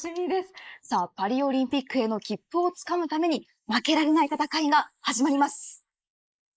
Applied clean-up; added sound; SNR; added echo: neural mask model Resemble Enhance denoiser.